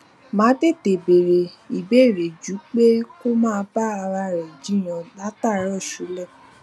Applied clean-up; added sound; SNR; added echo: none; none; none; none.